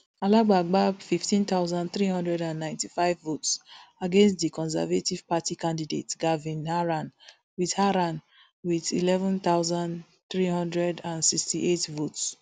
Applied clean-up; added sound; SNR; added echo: none; none; none; none.